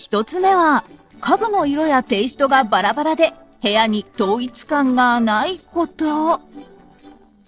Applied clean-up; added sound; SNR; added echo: neural separator model SepFormer DNS4.